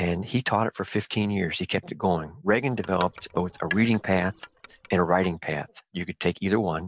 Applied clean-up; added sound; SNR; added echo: neural separator model SepFormer DNS4.